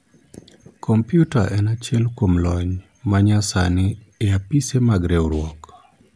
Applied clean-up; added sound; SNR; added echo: none; none; none; none.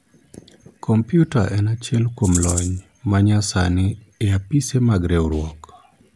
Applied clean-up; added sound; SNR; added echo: none; Rattle (instrument); 8 dB; none.